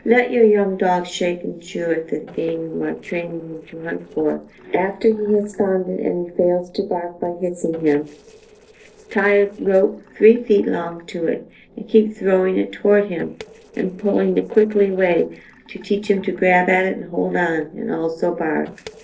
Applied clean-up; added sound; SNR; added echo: neural separator model SepFormer DNS4.